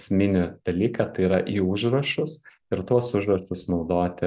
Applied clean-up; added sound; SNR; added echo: none; none; none; none.